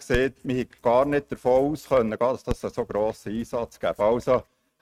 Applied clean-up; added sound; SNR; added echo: neural mask model RNNoise.